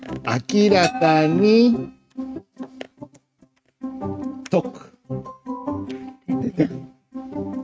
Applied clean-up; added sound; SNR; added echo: neural mask model RNNoise.